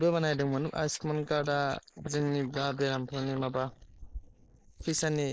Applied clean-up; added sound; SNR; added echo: neural mask model Resemble Enhance denoiser.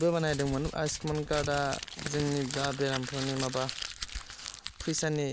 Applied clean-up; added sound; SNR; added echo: none; Crumpling, crinkling; 8 dB; none.